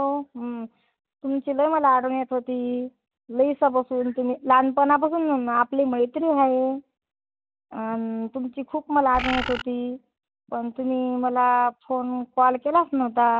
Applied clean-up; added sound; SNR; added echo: none; Bird; 5 dB; none.